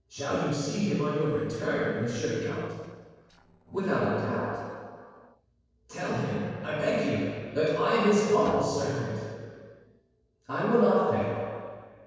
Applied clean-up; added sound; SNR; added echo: neural separator model SepFormer DNS4.